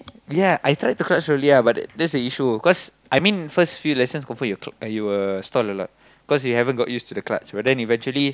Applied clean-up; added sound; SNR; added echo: none; none; none; none.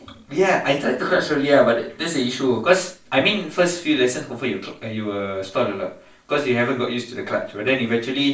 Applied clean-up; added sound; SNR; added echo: none; none; none; reverberation time 0.3 s.